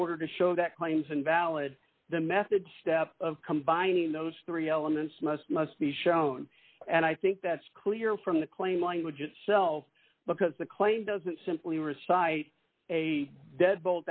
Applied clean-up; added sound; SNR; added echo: none; none; none; none.